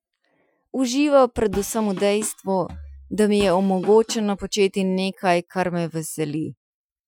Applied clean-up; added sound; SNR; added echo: classical method Wiener filter.